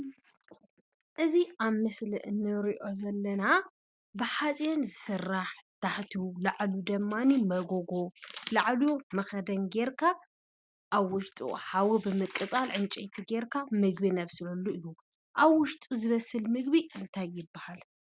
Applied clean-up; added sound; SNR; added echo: none; none; none; none.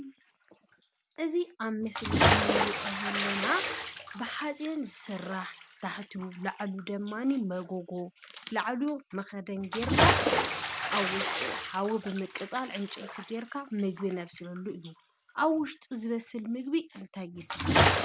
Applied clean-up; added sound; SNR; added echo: none; Bathtub (filling or washing) / Splash, splatter; -2 dB; none.